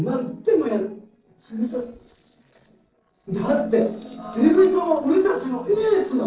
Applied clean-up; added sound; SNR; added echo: neural separator model SepFormer DNS4.